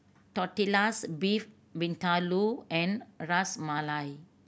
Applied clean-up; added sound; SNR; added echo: none; none; none; none.